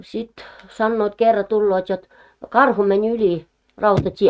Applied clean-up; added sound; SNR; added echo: neural mask model RNNoise.